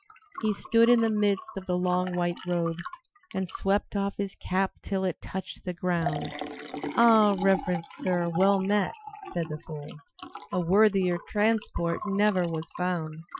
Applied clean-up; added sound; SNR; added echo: classical method Wiener filter.